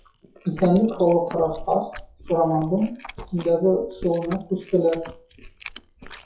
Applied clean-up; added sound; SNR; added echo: classical method WPE with log-MMSE.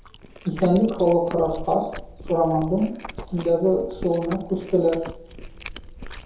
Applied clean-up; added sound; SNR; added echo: none; Chewing, mastication; 14 dB; reverberation time 2.7 s.